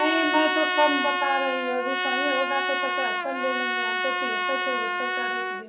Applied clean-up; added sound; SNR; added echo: none; Trumpet; -2 dB; reverberation time 0.7 s.